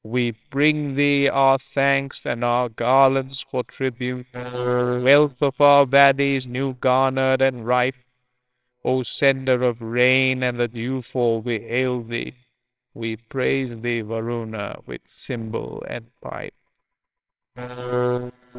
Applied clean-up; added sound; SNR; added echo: neural separator model SepFormer WHAMR!.